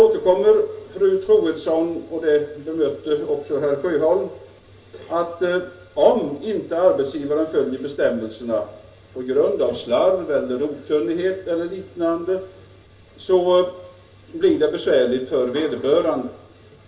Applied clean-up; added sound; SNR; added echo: none; none; none; reverberation time 0.2 s.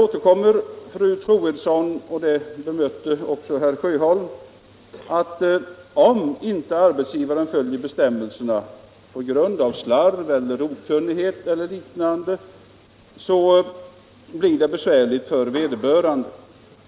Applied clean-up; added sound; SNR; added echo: none; none; none; none.